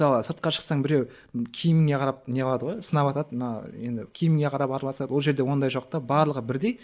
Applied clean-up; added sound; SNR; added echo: neural mask model Resemble Enhance denoiser.